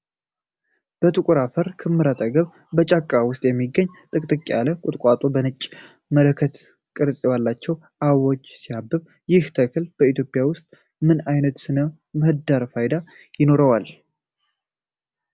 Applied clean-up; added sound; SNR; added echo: none; none; none; none.